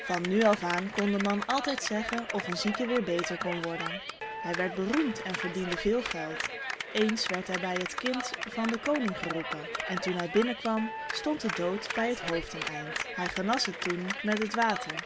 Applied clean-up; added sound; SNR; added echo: none; Clapping; 5 dB; none.